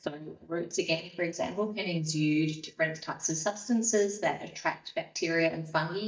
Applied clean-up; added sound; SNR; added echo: neural mask model DeepFilterNet 3.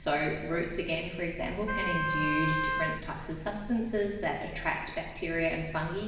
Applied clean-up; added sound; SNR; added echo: none; Wind instrument, woodwind instrument; 2 dB; reverberation time 1.2 s.